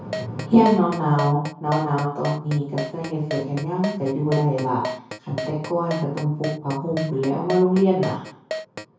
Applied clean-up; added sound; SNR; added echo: none; Keyboard (musical); 11 dB; reverberation time 0.6 s.